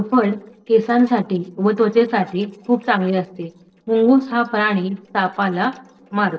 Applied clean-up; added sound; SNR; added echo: neural separator model SepFormer DNS4.